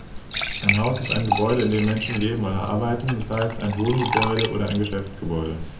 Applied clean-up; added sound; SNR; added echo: none; Fill (with liquid) / Trickle, dribble / Glass; 4 dB; reverberation time 0.3 s.